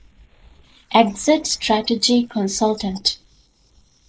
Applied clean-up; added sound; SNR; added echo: neural mask model Resemble Enhance denoiser.